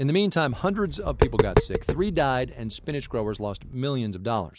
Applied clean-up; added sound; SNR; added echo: none; Tap; 2 dB; none.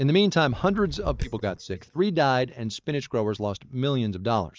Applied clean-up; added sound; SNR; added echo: neural mask model DeepFilterNet 3.